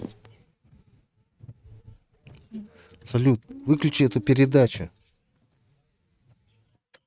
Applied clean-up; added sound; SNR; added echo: neural mask model RNNoise.